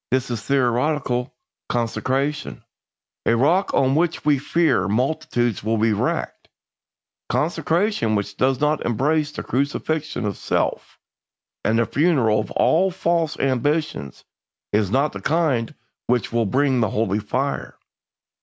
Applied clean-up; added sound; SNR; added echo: none; none; none; none.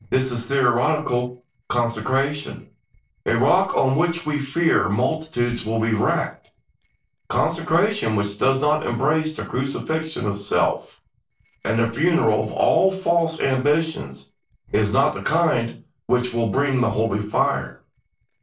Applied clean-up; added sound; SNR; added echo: neural separator model SepFormer DNS4.